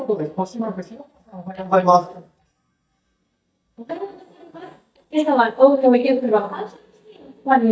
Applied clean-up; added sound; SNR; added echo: neural mask model DeepFilterNet 3.